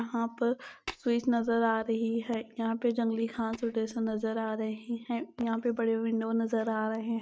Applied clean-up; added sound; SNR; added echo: neural mask model RNNoise.